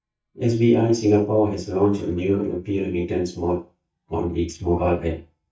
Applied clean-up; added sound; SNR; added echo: neural mask model DeepFilterNet 3.